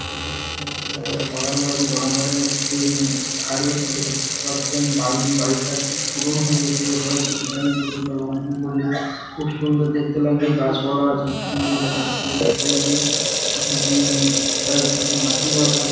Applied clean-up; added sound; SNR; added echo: none; Sink (filling or washing) / Water tap, faucet; 1 dB; reverberation time 1.1 s.